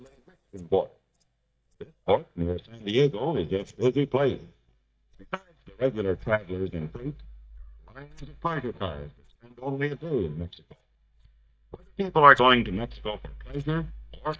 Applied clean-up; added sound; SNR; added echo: neural mask model DeepFilterNet 3.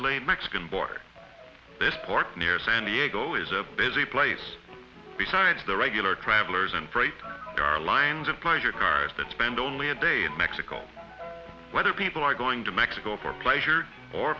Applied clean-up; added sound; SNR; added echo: none; none; none; none.